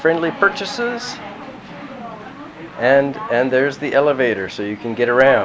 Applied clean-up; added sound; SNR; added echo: none; none; none; none.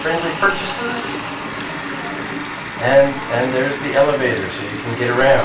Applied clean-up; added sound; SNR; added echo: none; Water tap, faucet; 8 dB; reverberation time 0.3 s.